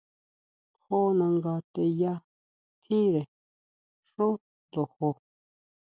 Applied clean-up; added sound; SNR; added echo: none; none; none; none.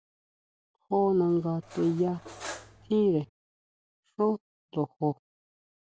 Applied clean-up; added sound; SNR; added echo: none; Cutlery, silverware; 16 dB; none.